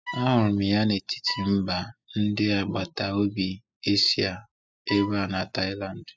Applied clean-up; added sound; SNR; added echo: classical method spectral subtraction.